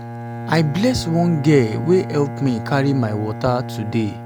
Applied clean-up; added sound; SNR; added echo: none; Bowed string instrument; 9 dB; none.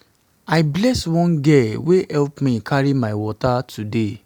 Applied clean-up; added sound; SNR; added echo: none; none; none; none.